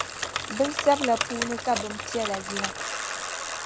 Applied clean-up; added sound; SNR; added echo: none; Bicycle; 3 dB; none.